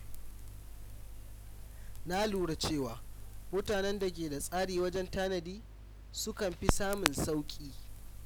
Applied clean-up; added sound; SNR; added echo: none; Crackle; 3 dB; none.